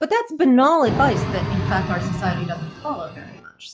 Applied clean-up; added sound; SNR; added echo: classical method log-MMSE.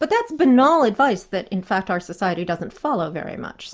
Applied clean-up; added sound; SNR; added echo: none; none; none; none.